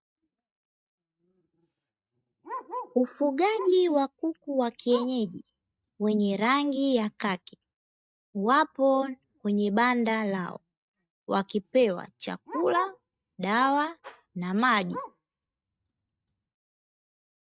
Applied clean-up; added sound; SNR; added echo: neural mask model RNNoise.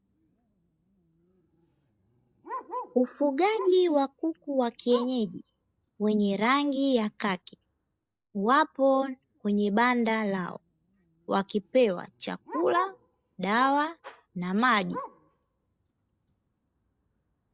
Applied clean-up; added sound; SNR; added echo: none; Bark; 18 dB; none.